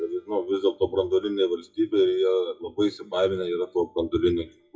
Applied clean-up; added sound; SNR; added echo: classical method WPE with log-MMSE.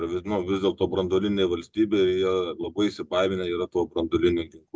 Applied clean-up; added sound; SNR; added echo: none; none; none; none.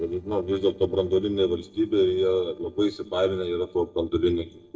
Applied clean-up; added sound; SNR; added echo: neural separator model SepFormer DNS4.